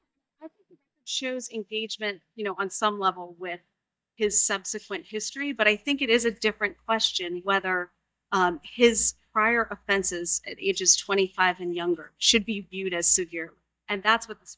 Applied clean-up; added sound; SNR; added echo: neural mask model DeepFilterNet 3.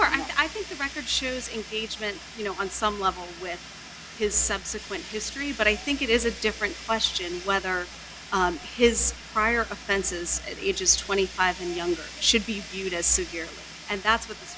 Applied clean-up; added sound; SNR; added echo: none; Fire; 14 dB; none.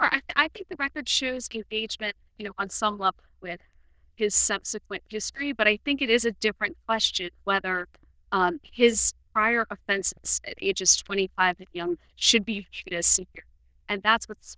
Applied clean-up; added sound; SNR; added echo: neural diffusion model UNIVERSE++.